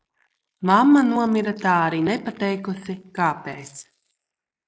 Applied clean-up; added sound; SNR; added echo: neural mask model Resemble Enhance denoiser.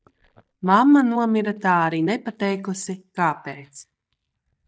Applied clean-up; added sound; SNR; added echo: neural mask model DeepFilterNet 3.